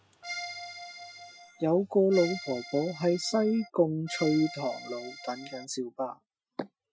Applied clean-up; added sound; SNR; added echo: classical method Wiener filter.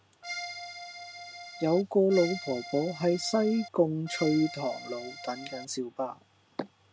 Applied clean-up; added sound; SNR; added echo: none; Accordion; 11 dB; none.